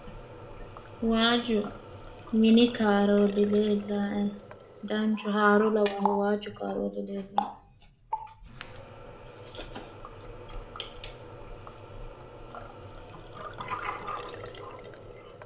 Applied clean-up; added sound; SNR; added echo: none; Water tap, faucet; 12 dB; reverberation time 0.6 s.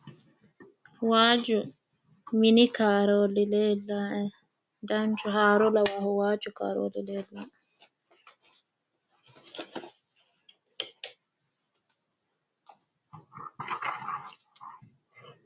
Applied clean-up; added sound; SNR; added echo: none; none; none; none.